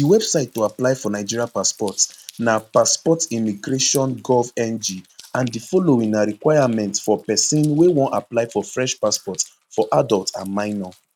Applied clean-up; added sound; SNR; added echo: neural mask model RNNoise.